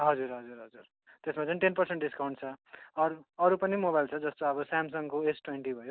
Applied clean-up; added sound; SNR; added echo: none; none; none; none.